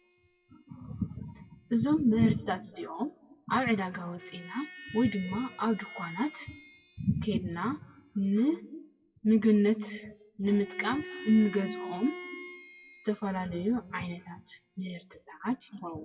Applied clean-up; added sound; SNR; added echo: classical method WPE with log-MMSE.